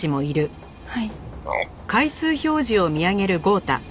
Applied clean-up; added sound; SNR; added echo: none; Frog; 12 dB; none.